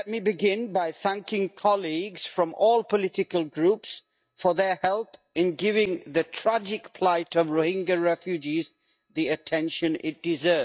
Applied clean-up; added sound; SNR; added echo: neural mask model DeepFilterNet 3.